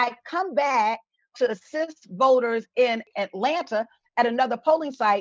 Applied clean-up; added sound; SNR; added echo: neural mask model Resemble Enhance denoiser.